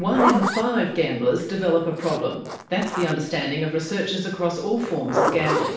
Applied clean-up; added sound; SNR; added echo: none; Zipper (clothing); 5 dB; reverberation time 0.7 s.